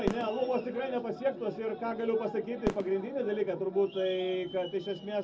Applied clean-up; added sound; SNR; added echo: none; Fireworks; 12 dB; reverberation time 0.4 s.